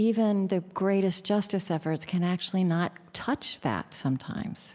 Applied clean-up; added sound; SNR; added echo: none; none; none; none.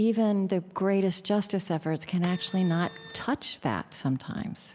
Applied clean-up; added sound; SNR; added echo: none; Printer; 16 dB; none.